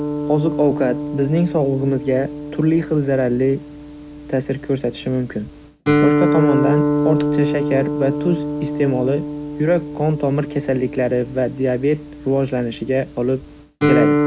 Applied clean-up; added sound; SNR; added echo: none; Guitar; 2 dB; none.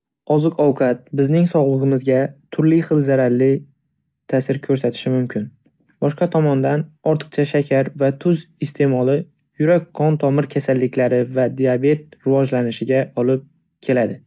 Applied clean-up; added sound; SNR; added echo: none; none; none; none.